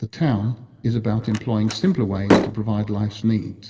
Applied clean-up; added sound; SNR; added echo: none; Slam; 3 dB; reverberation time 1.7 s.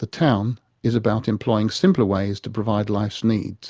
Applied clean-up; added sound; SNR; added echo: none; none; none; none.